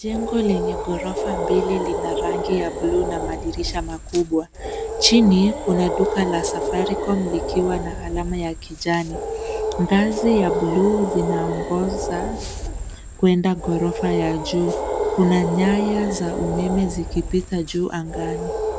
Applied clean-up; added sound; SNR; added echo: none; Animal; 4 dB; none.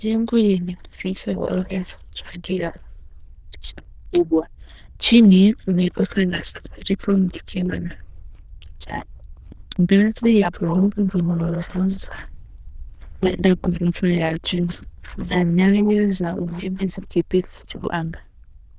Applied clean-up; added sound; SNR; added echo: neural diffusion model UNIVERSE++.